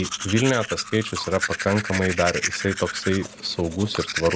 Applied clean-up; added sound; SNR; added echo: none; Domestic sounds, home sounds; 7 dB; none.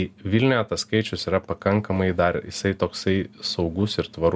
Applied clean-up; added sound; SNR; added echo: none; none; none; none.